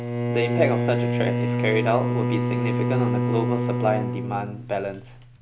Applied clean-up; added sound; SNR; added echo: none; Bowed string instrument; -3 dB; none.